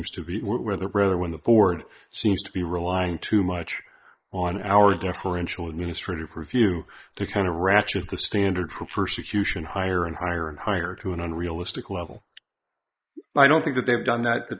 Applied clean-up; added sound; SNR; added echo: neural mask model Resemble Enhance denoiser.